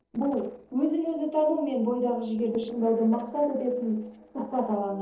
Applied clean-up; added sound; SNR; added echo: neural separator model SepFormer DNS4.